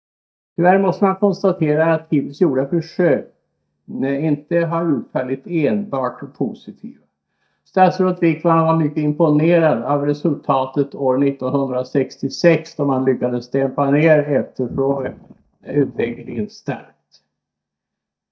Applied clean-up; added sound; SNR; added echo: neural mask model DeepFilterNet 3.